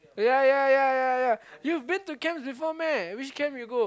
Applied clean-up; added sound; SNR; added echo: none; none; none; none.